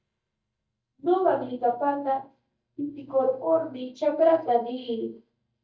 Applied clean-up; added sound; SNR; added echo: neural mask model DeepFilterNet 3.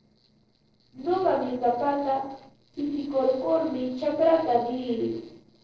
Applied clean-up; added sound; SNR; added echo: neural separator model SepFormer DNS4.